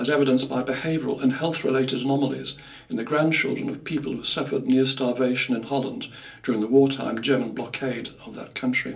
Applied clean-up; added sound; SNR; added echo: none; none; none; reverberation time 0.3 s.